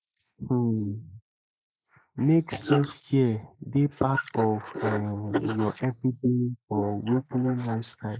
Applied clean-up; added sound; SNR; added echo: neural mask model Resemble Enhance denoiser.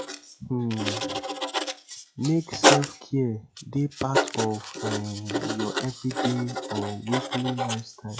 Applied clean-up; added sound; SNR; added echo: classical method log-MMSE.